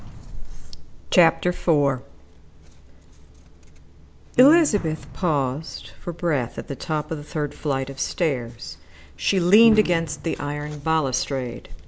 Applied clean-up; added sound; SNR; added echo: none; Piano + Explosion; 17 dB; none.